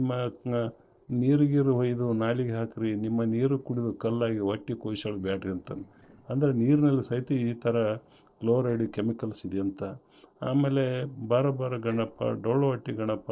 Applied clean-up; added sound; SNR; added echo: neural separator model SepFormer DNS4.